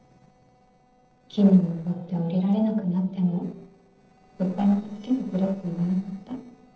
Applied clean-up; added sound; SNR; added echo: neural separator model SepFormer DNS4.